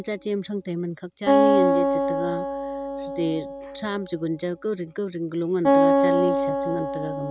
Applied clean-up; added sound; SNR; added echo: none; Acoustic guitar; -4 dB; none.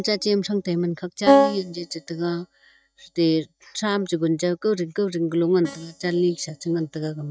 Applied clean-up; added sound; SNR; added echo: neural mask model DeepFilterNet 3.